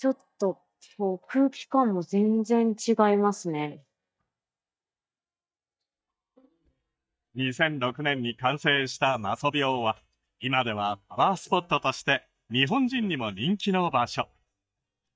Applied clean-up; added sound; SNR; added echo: neural mask model DeepFilterNet 3.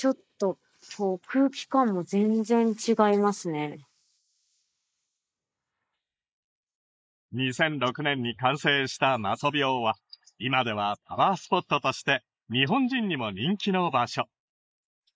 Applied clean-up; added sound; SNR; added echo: neural mask model Resemble Enhance denoiser.